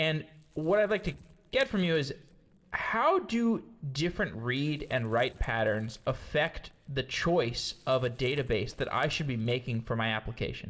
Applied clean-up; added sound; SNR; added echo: neural separator model SepFormer DNS4.